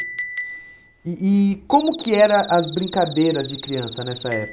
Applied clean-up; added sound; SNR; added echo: none; Cricket + Chink, clink; 10 dB; none.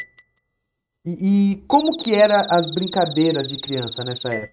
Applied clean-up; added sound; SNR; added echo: neural mask model RNNoise.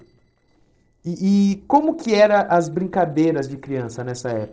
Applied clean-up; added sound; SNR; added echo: neural separator model SepFormer DNS4.